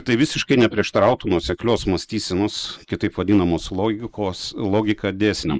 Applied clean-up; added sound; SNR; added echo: neural mask model Resemble Enhance denoiser.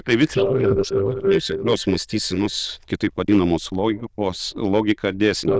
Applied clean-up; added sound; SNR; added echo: neural diffusion model UNIVERSE++.